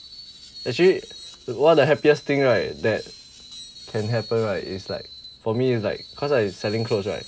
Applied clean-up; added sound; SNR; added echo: none; Screech; 19 dB; none.